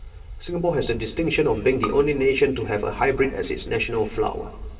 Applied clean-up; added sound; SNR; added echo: none; Bowed string instrument; 15 dB; reverberation time 1.8 s.